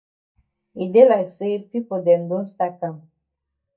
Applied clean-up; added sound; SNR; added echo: neural mask model DeepFilterNet 3.